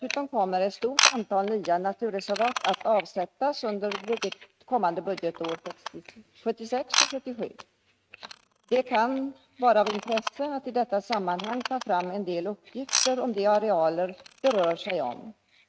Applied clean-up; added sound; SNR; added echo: neural mask model RNNoise.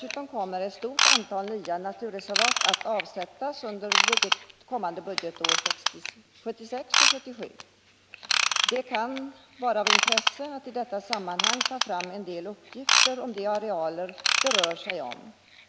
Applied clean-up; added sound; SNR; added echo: none; Ratchet, pawl / Tools; -5 dB; none.